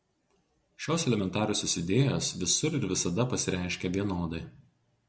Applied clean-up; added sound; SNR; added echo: none; none; none; none.